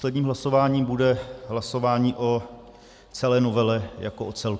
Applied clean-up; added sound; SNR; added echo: none; none; none; none.